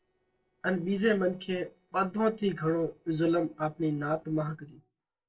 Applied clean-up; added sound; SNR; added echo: neural separator model SepFormer DNS4.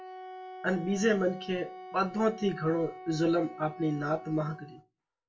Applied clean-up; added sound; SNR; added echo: none; Wind instrument, woodwind instrument; 14 dB; reverberation time 0.2 s.